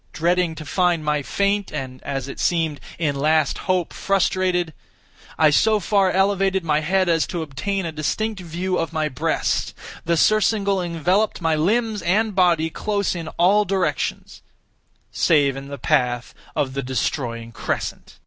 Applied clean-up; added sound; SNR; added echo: none; none; none; none.